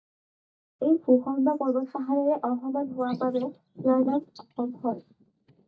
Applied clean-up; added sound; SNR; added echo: neural mask model DeepFilterNet 3.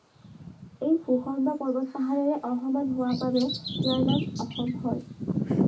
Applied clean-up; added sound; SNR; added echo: none; Bird vocalization, bird call, bird song; 4 dB; reverberation time 0.4 s.